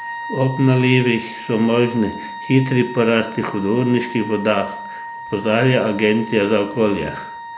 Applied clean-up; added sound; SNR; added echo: none; Wind instrument, woodwind instrument; 13 dB; none.